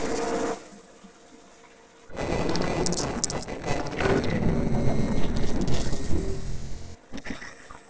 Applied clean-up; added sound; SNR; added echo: neural separator model SepFormer DNS4.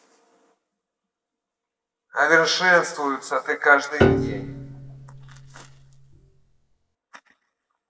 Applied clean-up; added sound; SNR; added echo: none; Piano; 1 dB; reverberation time 1.6 s.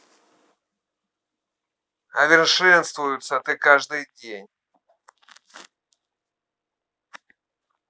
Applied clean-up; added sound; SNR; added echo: none; none; none; none.